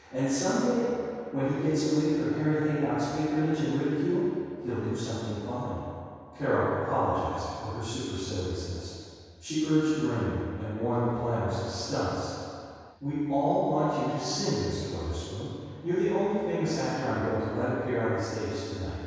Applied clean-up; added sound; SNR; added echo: none; none; none; reverberation time 2.2 s.